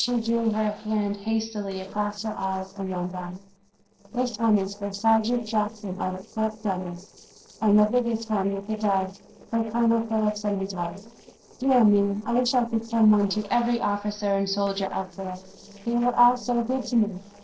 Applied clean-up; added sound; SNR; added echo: neural separator model SepFormer DNS4.